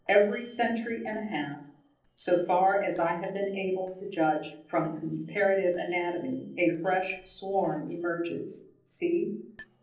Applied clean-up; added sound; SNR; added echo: neural separator model SepFormer DNS4.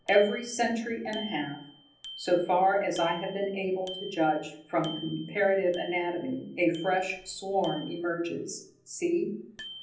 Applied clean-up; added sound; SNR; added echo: none; Bicycle bell; 17 dB; reverberation time 0.6 s.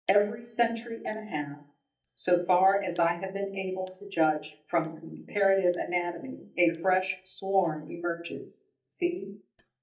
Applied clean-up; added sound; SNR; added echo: neural mask model DeepFilterNet 3.